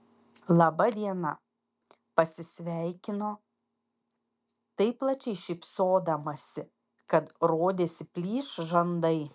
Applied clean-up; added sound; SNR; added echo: none; none; none; none.